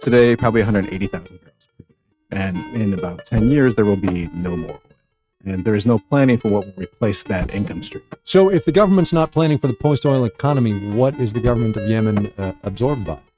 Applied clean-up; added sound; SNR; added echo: neural mask model RNNoise.